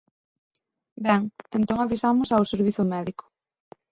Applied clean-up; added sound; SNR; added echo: none; none; none; none.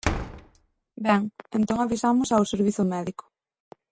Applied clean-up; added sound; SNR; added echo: none; Slam; 10 dB; none.